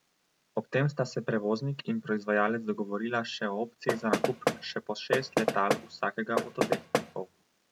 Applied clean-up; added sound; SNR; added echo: none; Knock; -1 dB; none.